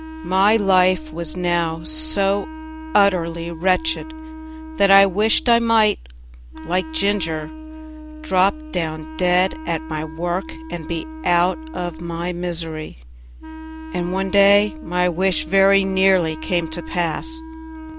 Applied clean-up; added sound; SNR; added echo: none; Wind instrument, woodwind instrument; 14 dB; none.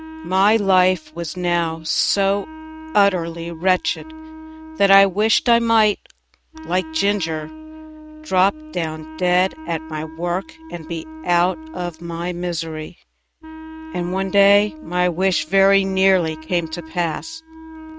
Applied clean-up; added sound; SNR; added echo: neural mask model RNNoise.